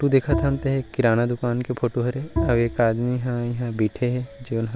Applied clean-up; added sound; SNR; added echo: none; Bowed string instrument; 9 dB; none.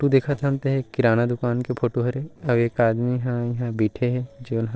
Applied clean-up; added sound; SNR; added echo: neural separator model SepFormer DNS4.